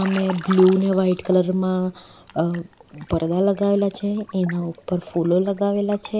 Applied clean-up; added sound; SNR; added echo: none; Liquid; 18 dB; none.